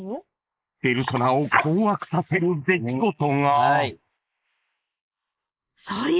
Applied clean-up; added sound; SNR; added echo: neural mask model Resemble Enhance denoiser.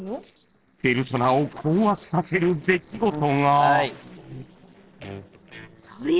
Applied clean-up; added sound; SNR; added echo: neural separator model SepFormer DNS4.